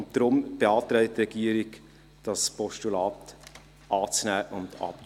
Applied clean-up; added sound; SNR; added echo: none; none; none; none.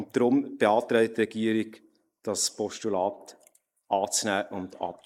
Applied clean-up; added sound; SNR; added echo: neural mask model Resemble Enhance denoiser.